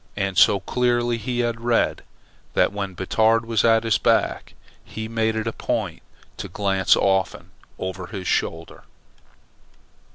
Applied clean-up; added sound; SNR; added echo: none; none; none; none.